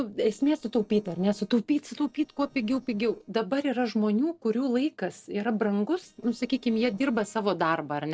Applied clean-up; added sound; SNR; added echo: neural separator model SepFormer DNS4.